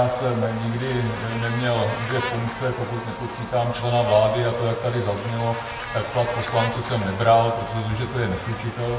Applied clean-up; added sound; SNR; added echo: none; Buzz; 10 dB; reverberation time 1.0 s.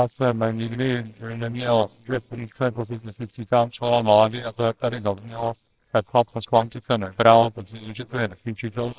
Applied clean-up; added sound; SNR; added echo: neural separator model SepFormer WHAMR!.